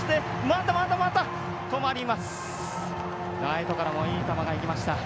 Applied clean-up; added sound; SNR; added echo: none; none; none; none.